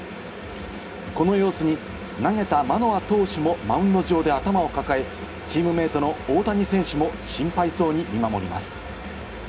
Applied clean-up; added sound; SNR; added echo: none; none; none; reverberation time 0.3 s.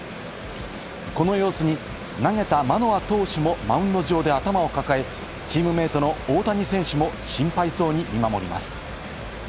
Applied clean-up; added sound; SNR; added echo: none; none; none; none.